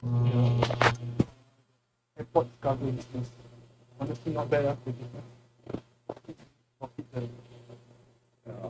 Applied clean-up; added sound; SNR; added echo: neural mask model RNNoise.